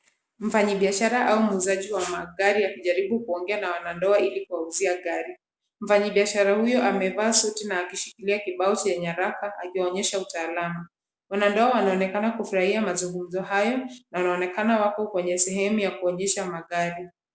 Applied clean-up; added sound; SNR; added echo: none; none; none; none.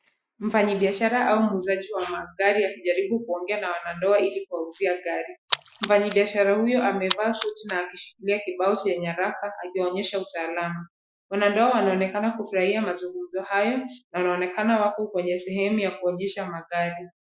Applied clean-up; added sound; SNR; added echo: classical method Wiener filter.